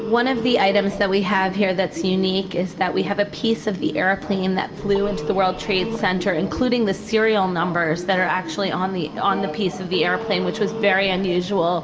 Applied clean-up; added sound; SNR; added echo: none; Telephone; 15 dB; reverberation time 1.2 s.